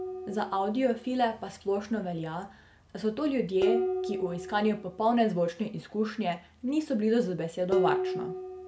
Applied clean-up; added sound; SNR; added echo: none; Dishes, pots, and pans; 6 dB; none.